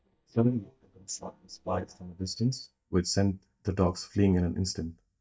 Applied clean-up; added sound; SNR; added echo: neural mask model DeepFilterNet 3.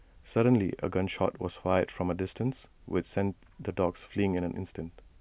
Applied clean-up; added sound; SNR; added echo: none; none; none; none.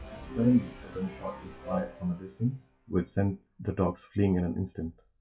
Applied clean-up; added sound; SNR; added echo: classical method WPE with log-MMSE.